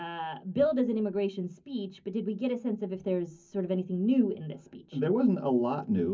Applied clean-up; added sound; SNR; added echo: none; none; none; reverberation time 0.3 s.